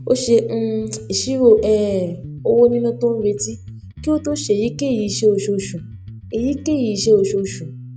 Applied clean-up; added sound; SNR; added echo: none; Bass guitar; 15 dB; none.